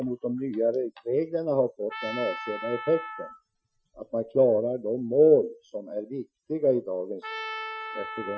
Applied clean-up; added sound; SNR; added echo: classical method Wiener filter.